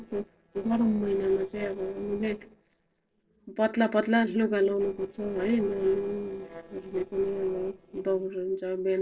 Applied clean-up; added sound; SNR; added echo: neural separator model SepFormer DNS4.